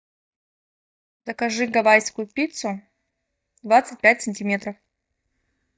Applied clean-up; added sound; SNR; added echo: neural mask model DeepFilterNet 3.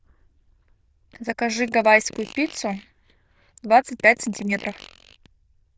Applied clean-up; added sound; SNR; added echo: neural diffusion model UNIVERSE++.